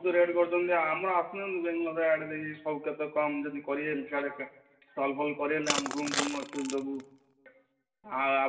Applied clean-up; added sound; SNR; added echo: none; Crushing; 5 dB; reverberation time 0.8 s.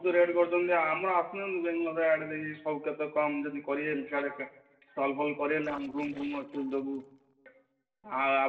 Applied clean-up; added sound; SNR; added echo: neural separator model SepFormer DNS4.